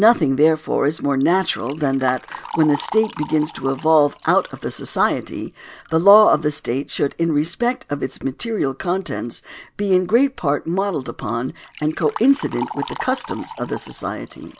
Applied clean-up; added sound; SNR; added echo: none; Liquid; 17 dB; none.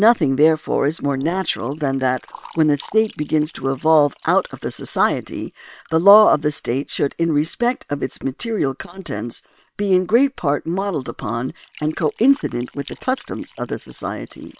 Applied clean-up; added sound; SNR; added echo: neural separator model SepFormer WHAM!.